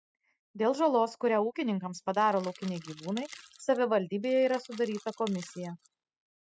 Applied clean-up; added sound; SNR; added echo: classical method spectral subtraction.